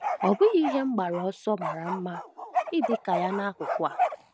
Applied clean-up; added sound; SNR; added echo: none; Bark; 4 dB; none.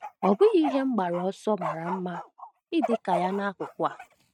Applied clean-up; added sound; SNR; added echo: neural mask model RNNoise.